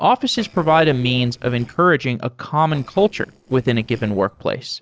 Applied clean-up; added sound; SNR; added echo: neural separator model SepFormer DNS4.